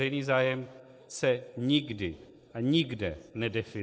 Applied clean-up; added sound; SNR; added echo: neural mask model Resemble Enhance denoiser.